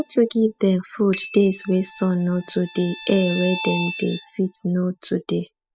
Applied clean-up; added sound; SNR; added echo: classical method spectral subtraction.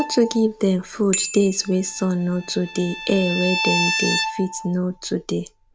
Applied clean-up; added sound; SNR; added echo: none; Bicycle bell + Bowed string instrument; 6 dB; none.